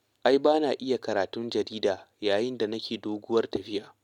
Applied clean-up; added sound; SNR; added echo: none; none; none; none.